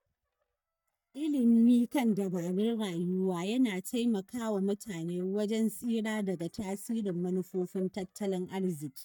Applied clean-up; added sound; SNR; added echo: neural mask model DeepFilterNet 3.